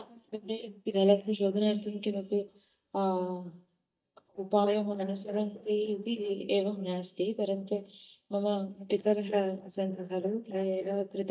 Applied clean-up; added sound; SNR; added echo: neural mask model DeepFilterNet 3.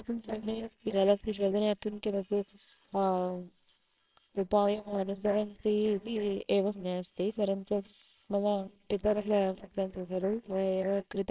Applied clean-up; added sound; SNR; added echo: neural separator model SepFormer WHAMR!.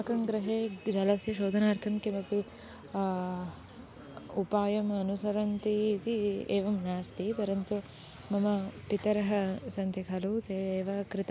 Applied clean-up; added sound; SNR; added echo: none; none; none; none.